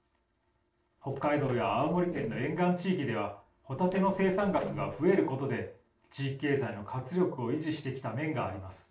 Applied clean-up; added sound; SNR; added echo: neural separator model SepFormer DNS4.